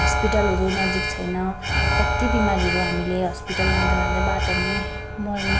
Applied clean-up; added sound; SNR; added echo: none; Alarm; -3 dB; none.